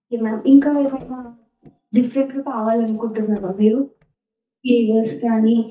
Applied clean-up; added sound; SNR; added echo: neural mask model DeepFilterNet 3.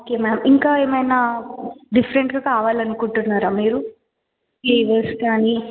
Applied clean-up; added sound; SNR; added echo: none; none; none; none.